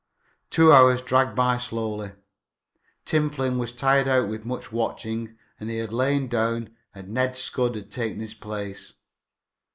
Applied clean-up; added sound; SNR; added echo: neural mask model Resemble Enhance denoiser.